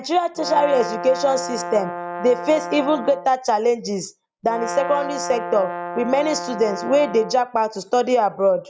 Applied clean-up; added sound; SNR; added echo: none; Brass instrument; 9 dB; none.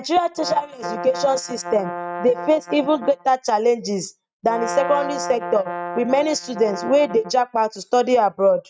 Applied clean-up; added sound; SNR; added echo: neural mask model RNNoise.